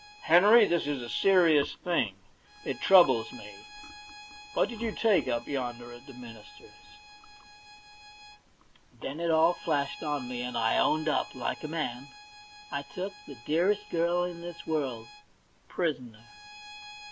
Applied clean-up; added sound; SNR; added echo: none; Bowed string instrument; 19 dB; none.